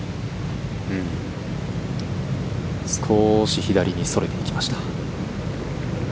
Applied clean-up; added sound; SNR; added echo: none; none; none; none.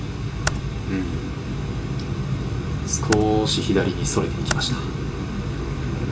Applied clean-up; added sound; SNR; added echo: none; Computer keyboard; 11 dB; reverberation time 0.2 s.